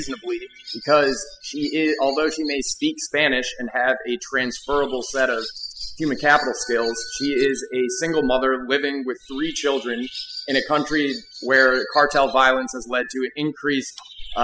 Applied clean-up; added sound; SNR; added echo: classical method spectral subtraction.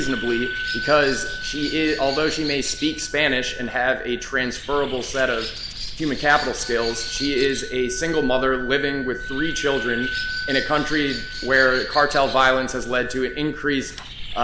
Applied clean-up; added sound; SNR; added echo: none; Wind instrument, woodwind instrument + Bird; 8 dB; none.